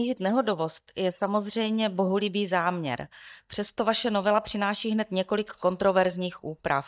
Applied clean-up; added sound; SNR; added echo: neural mask model DeepFilterNet 3.